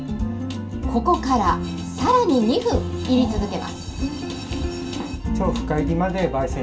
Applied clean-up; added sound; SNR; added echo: none; none; none; reverberation time 0.2 s.